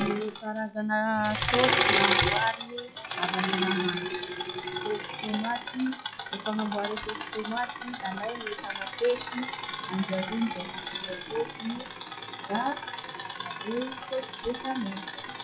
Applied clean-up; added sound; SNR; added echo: classical method log-MMSE.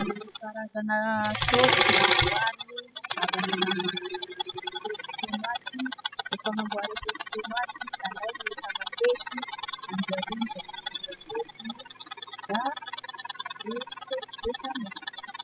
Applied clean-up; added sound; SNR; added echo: classical method spectral subtraction.